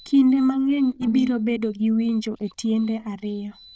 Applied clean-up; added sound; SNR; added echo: neural diffusion model UNIVERSE++.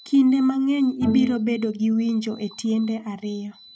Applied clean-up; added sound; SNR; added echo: none; Bowed string instrument; 10 dB; none.